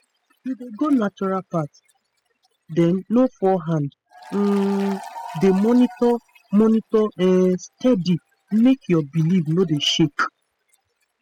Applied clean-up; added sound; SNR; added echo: classical method spectral subtraction.